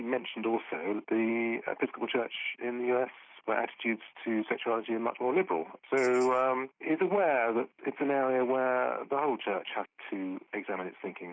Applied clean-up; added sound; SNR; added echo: neural mask model Resemble Enhance denoiser.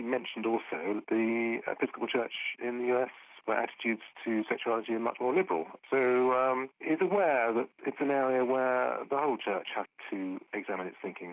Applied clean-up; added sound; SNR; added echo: none; Tambourine; 20 dB; none.